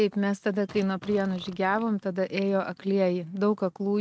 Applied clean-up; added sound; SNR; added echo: neural mask model RNNoise.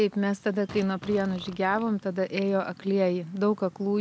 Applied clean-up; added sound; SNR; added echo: none; Fart; 18 dB; none.